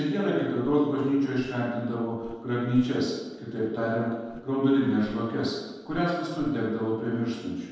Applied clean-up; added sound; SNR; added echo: neural separator model SepFormer DNS4.